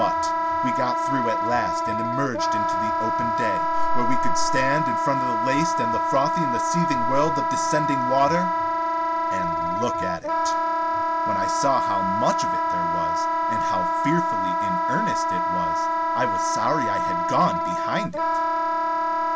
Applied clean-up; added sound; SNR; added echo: none; Wind instrument, woodwind instrument; -4 dB; none.